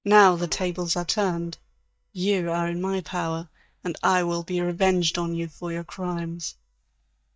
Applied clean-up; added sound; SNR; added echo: neural mask model DeepFilterNet 3.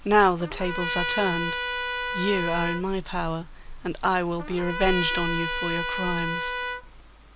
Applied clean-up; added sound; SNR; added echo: none; Trumpet; 5 dB; none.